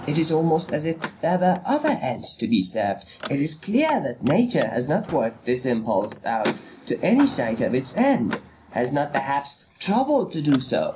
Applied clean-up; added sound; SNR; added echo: none; Car; 15 dB; reverberation time 0.5 s.